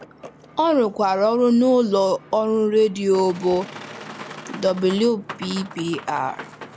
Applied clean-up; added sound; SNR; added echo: none; Boat, Water vehicle; 18 dB; none.